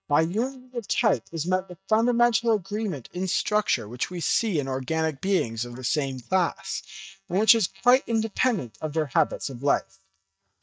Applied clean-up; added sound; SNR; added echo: neural mask model DeepFilterNet 3.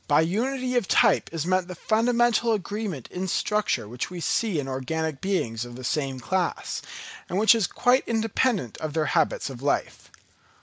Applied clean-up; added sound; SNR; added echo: none; none; none; none.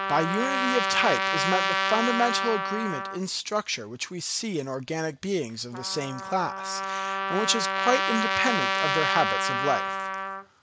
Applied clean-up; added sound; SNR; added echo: none; Trumpet; 0 dB; none.